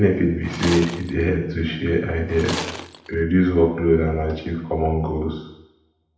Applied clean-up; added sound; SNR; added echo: none; Tools; 11 dB; reverberation time 0.8 s.